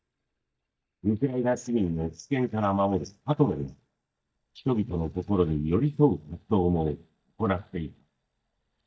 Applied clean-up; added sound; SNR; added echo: neural mask model DeepFilterNet 3.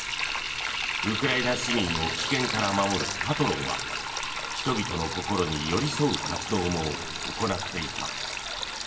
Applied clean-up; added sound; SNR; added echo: none; Sink (filling or washing); 2 dB; reverberation time 2.0 s.